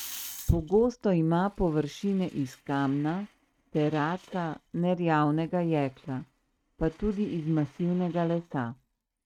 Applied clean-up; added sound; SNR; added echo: neural mask model RNNoise.